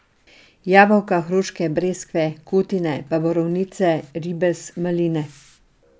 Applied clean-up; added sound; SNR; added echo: none; none; none; none.